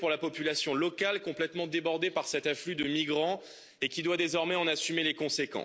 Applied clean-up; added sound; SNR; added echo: none; none; none; none.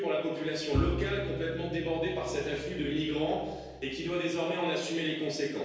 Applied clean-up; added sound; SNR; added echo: none; Bowed string instrument; 6 dB; reverberation time 1.2 s.